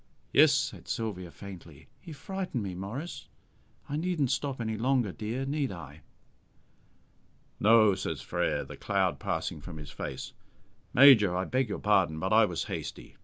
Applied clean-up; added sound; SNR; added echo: none; none; none; none.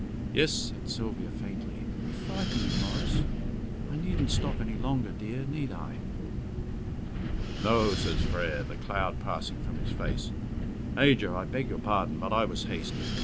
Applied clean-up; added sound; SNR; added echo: none; Wind; -1 dB; none.